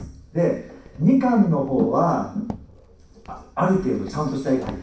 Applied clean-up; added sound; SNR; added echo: none; Walk, footsteps; 19 dB; reverberation time 0.6 s.